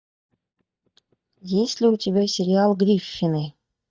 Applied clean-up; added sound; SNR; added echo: neural mask model DeepFilterNet 3.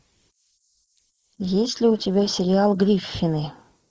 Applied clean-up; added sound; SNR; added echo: neural mask model Resemble Enhance denoiser.